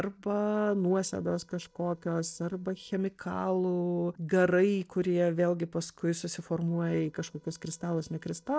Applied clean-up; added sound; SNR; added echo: neural separator model SepFormer DNS4.